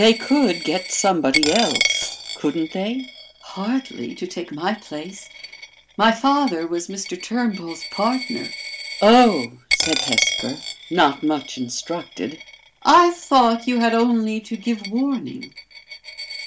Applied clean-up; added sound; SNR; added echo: none; Coin (dropping); 8 dB; none.